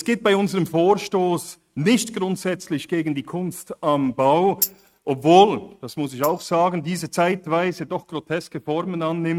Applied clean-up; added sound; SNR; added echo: neural mask model RNNoise.